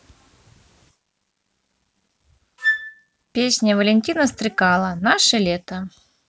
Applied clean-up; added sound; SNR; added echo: none; Wind instrument, woodwind instrument; 5 dB; none.